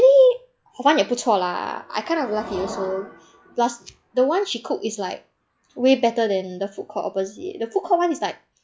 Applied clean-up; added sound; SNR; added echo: classical method log-MMSE.